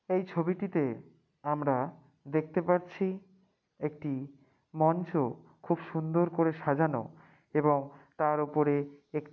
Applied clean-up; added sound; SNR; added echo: none; none; none; none.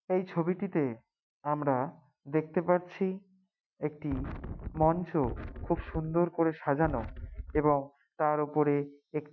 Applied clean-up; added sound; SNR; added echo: classical method Wiener filter.